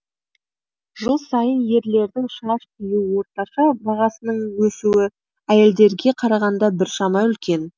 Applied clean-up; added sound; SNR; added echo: none; none; none; none.